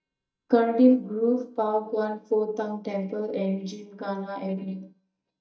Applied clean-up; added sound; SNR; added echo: neural mask model DeepFilterNet 3.